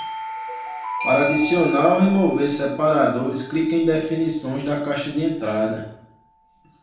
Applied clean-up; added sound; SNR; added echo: none; Doorbell; 13 dB; reverberation time 0.7 s.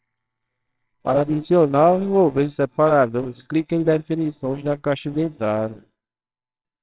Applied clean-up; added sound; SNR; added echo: neural separator model SepFormer WHAMR!.